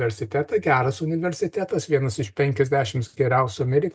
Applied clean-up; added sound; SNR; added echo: none; none; none; none.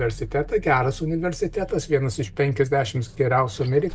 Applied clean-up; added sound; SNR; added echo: none; Vehicle; 17 dB; none.